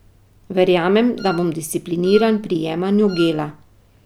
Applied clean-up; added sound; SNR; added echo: none; Wind instrument, woodwind instrument; 18 dB; none.